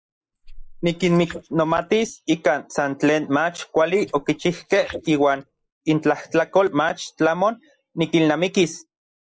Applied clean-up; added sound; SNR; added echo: neural mask model Resemble Enhance denoiser.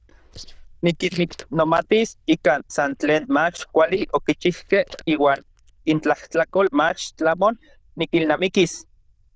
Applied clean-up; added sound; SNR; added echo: neural diffusion model UNIVERSE++.